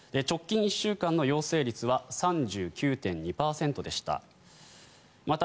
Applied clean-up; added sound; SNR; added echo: none; none; none; none.